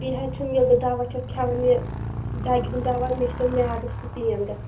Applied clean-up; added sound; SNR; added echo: none; Motorcycle; 7 dB; reverberation time 0.3 s.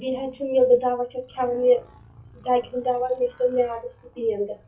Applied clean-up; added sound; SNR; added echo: classical method WPE with log-MMSE.